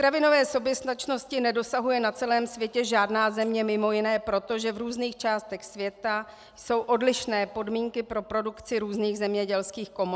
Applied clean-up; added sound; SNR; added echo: none; none; none; none.